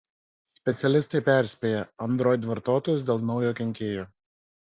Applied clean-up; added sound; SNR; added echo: none; none; none; none.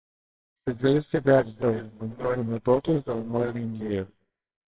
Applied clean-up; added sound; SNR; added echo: neural separator model SepFormer WHAMR!.